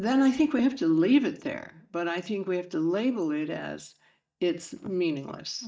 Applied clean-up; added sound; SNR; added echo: neural mask model DeepFilterNet 3.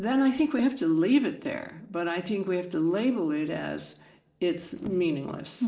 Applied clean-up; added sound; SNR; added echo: neural separator model SepFormer DNS4.